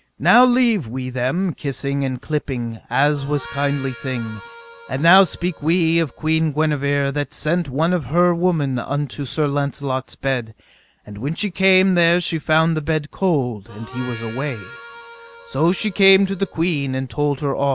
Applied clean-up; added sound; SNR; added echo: none; Harmonica; 19 dB; none.